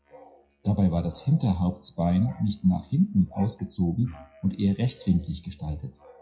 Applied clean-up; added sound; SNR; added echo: classical method WPE with log-MMSE.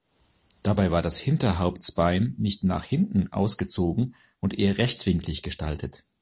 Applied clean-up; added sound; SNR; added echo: none; none; none; none.